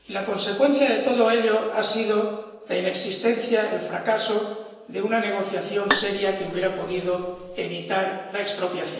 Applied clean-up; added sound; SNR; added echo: neural separator model SepFormer DNS4.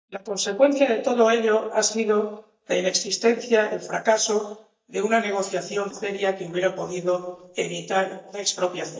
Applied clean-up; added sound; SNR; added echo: neural mask model DeepFilterNet 3.